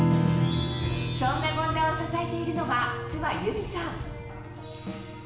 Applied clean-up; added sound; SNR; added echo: none; Strum; 1 dB; reverberation time 0.9 s.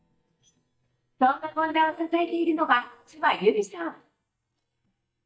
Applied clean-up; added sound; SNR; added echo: neural mask model DeepFilterNet 3.